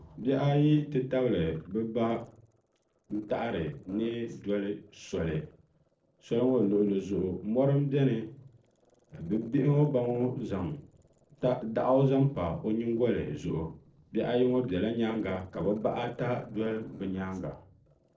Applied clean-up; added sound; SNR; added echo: neural separator model SepFormer DNS4.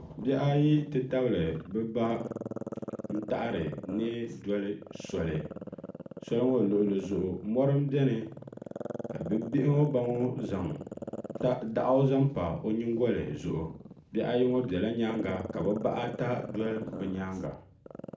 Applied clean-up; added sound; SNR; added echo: none; Growling; 12 dB; reverberation time 0.4 s.